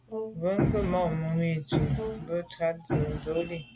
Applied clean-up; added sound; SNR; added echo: none; Brass instrument; 14 dB; none.